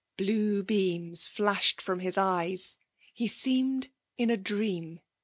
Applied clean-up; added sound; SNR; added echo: none; none; none; none.